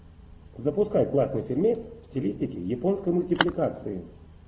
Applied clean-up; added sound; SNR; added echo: none; none; none; none.